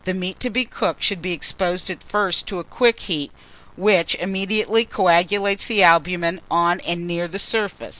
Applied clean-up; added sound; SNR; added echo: none; none; none; none.